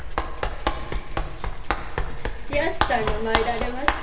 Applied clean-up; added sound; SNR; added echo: none; Run; -5 dB; reverberation time 0.3 s.